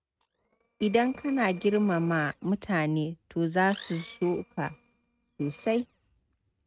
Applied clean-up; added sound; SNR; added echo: neural mask model RNNoise.